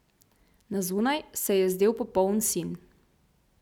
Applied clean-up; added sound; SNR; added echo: none; none; none; none.